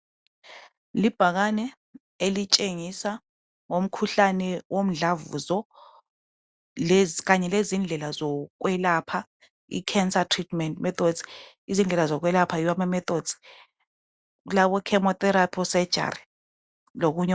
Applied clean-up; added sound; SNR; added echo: none; none; none; none.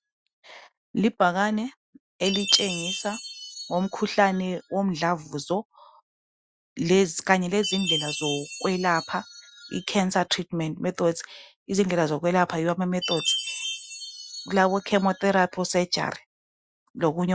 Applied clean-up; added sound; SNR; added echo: classical method Wiener filter.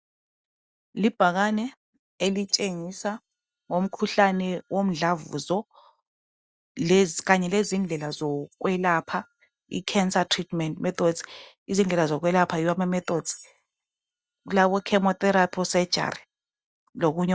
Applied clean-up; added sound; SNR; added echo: neural mask model DeepFilterNet 3.